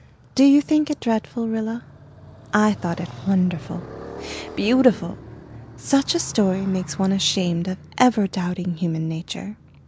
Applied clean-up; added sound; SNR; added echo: none; Motorcycle; 17 dB; none.